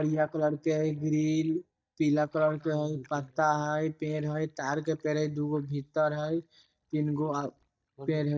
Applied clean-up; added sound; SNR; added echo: neural mask model DeepFilterNet 3.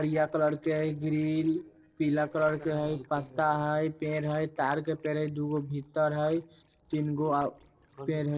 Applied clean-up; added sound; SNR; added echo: neural separator model SepFormer DNS4.